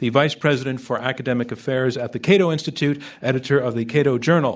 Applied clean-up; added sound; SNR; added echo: none; none; none; none.